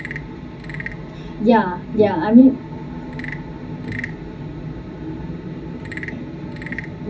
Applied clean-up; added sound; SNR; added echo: none; Wood / Percussion / Frog; 17 dB; reverberation time 0.4 s.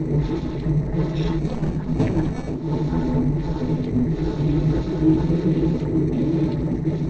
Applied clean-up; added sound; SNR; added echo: neural separator model SepFormer DNS4.